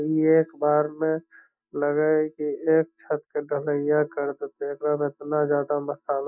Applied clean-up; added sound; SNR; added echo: neural mask model DeepFilterNet 3.